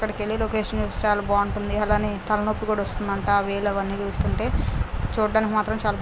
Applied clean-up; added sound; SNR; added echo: none; none; none; none.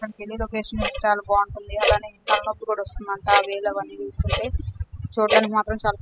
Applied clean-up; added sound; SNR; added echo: classical method spectral subtraction.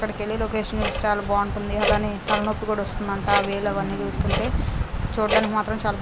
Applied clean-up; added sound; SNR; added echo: none; Clock; 7 dB; none.